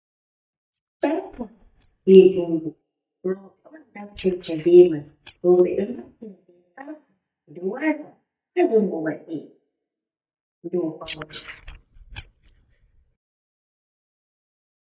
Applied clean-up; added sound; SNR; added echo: neural mask model DeepFilterNet 3.